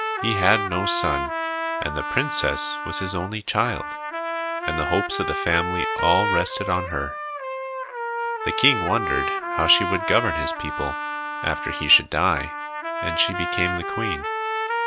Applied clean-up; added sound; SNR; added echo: none; Trumpet; 3 dB; none.